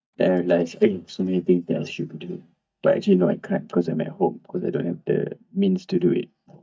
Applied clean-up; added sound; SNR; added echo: neural mask model DeepFilterNet 3.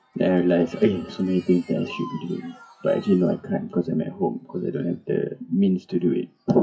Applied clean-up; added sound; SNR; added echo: classical method WPE with log-MMSE.